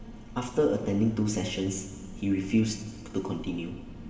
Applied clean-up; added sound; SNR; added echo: none; none; none; reverberation time 2.3 s.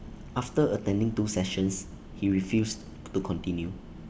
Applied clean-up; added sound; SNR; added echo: none; none; none; none.